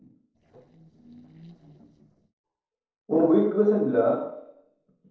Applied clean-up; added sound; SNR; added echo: neural separator model SepFormer DNS4.